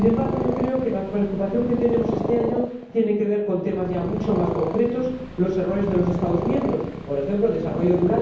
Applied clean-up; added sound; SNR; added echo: none; Purr; 6 dB; reverberation time 0.9 s.